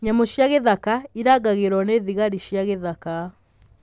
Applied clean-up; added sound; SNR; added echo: none; none; none; none.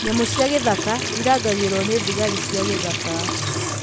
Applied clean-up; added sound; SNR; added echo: none; Trickle, dribble / Sink (filling or washing) / Water tap, faucet; 2 dB; none.